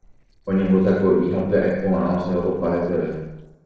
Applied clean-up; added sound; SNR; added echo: neural separator model SepFormer DNS4.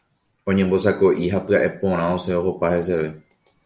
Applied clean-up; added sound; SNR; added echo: none; none; none; none.